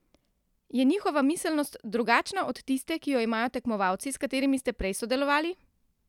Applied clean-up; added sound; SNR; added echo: none; none; none; none.